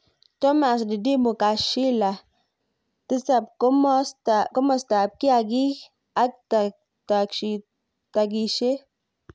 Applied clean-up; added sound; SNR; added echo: none; none; none; none.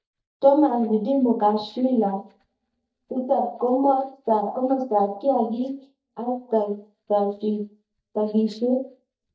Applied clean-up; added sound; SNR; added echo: neural mask model DeepFilterNet 3.